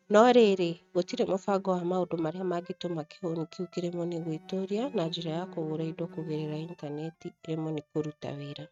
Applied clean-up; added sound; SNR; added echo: neural mask model RNNoise.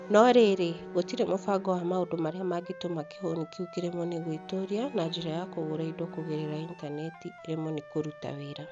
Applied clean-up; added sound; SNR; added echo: none; Bowed string instrument + Wind instrument, woodwind instrument; 15 dB; none.